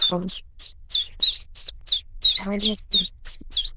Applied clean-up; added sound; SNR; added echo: neural diffusion model UNIVERSE++.